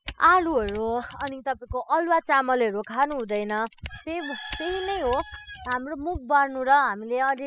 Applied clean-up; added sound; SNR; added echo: classical method spectral subtraction.